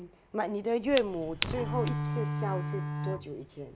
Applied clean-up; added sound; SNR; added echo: none; Fire + Bowed string instrument; 1 dB; none.